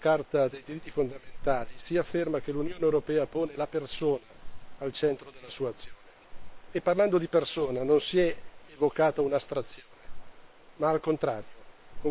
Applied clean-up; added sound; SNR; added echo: neural separator model SepFormer WHAM!.